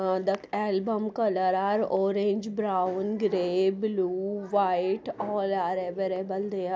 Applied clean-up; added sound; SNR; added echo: none; none; none; none.